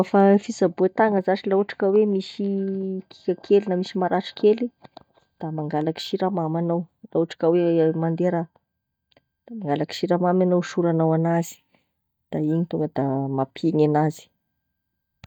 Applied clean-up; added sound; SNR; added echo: neural mask model DeepFilterNet 3.